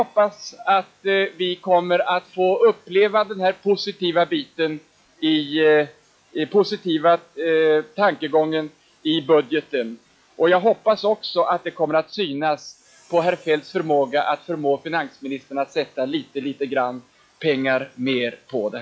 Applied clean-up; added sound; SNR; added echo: classical method log-MMSE.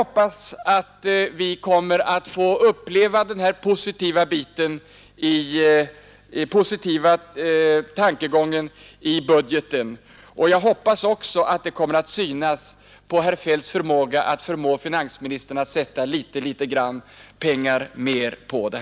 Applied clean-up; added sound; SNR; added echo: none; none; none; none.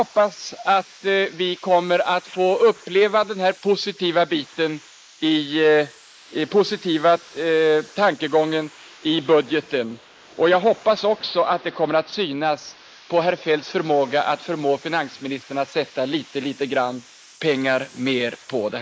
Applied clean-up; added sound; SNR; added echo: neural mask model Resemble Enhance denoiser.